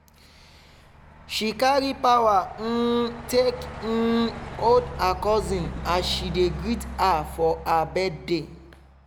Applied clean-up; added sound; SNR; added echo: none; Truck; 12 dB; none.